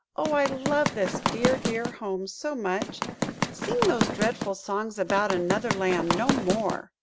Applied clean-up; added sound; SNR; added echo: none; Run; 2 dB; none.